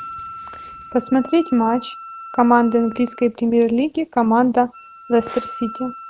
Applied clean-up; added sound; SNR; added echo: none; Wind instrument, woodwind instrument; 17 dB; none.